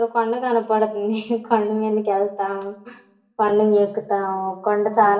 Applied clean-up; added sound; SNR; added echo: none; none; none; reverberation time 0.7 s.